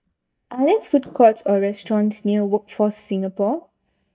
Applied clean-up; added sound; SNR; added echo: neural mask model DeepFilterNet 3.